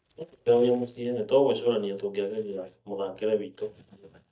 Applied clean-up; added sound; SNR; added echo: neural mask model DeepFilterNet 3.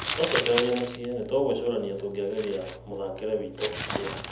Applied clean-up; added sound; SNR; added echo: none; Crumpling, crinkling; 4 dB; reverberation time 0.7 s.